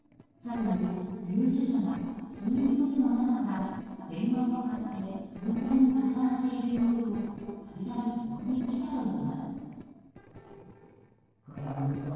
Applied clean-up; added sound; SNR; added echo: neural separator model SepFormer DNS4.